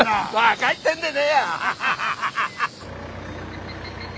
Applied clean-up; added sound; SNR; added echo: none; none; none; none.